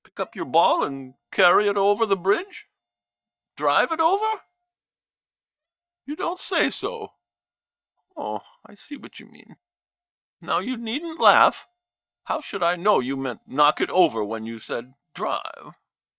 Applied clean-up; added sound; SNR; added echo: neural mask model DeepFilterNet 3.